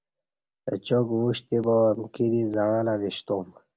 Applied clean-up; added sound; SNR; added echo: none; none; none; none.